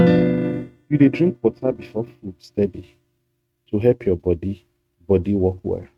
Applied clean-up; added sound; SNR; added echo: neural mask model RNNoise.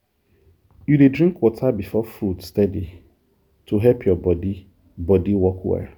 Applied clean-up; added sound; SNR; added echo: none; none; none; none.